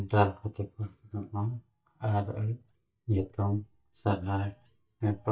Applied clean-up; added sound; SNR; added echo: neural mask model DeepFilterNet 3.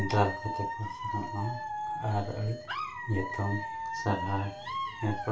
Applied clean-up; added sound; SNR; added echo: none; Alarm / Dog; 4 dB; reverberation time 0.3 s.